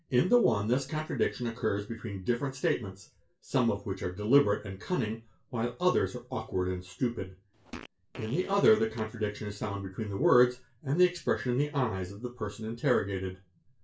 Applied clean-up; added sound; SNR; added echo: none; Fart; 18 dB; reverberation time 0.2 s.